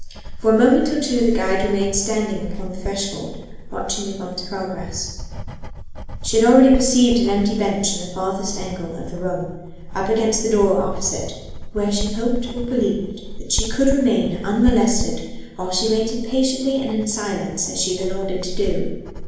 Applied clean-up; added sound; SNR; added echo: none; Writing; 7 dB; reverberation time 1.0 s.